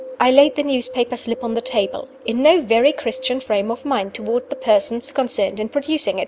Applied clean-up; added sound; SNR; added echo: none; Bird; 17 dB; none.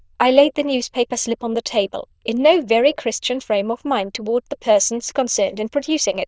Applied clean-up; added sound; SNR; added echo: neural diffusion model UNIVERSE++.